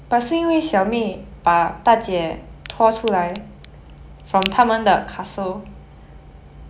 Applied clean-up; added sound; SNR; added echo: none; Crack; 16 dB; none.